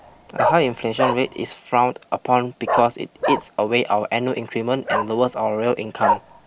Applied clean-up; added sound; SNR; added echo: none; Bark; 5 dB; none.